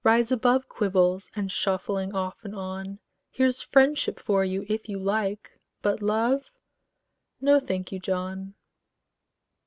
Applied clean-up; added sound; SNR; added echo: none; none; none; none.